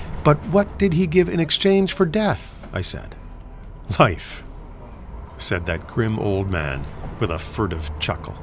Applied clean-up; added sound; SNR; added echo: none; Bus; 13 dB; none.